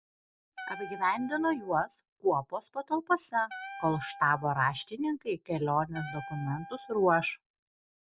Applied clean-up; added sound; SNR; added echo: none; Wind instrument, woodwind instrument; 15 dB; none.